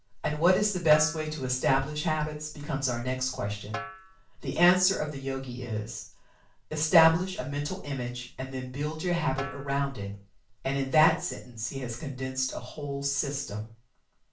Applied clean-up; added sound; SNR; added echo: none; Snare drum; 15 dB; reverberation time 0.3 s.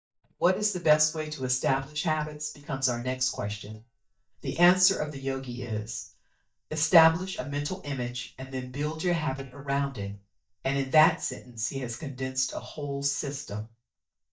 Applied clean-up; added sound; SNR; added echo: neural mask model DeepFilterNet 3.